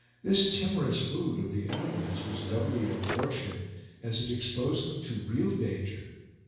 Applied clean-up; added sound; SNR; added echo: none; Drawer open or close; 9 dB; reverberation time 1.0 s.